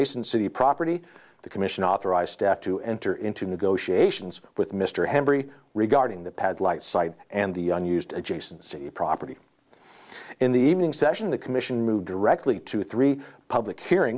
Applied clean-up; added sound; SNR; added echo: none; none; none; none.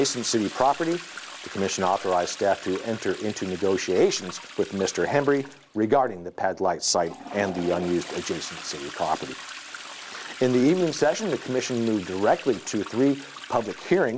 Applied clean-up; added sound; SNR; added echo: none; Toilet flush; 15 dB; none.